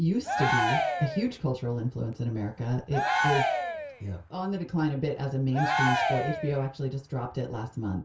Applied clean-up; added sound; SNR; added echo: none; Cheering; 1 dB; reverberation time 0.2 s.